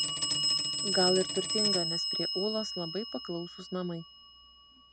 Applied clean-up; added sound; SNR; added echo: none; Telephone; -2 dB; none.